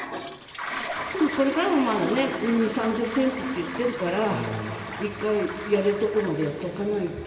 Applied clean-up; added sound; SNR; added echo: none; Toilet flush; 10 dB; reverberation time 2.6 s.